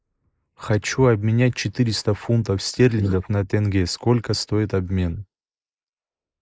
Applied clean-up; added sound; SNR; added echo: neural mask model Resemble Enhance denoiser.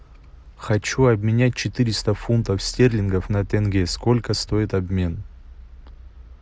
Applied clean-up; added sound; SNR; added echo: none; none; none; none.